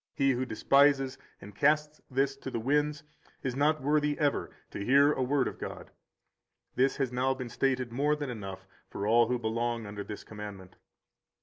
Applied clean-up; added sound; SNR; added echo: none; none; none; none.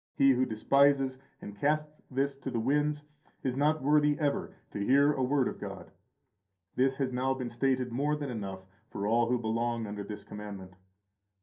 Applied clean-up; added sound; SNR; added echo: none; none; none; reverberation time 0.3 s.